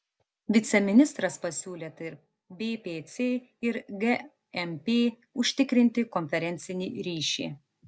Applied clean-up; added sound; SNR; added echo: none; none; none; none.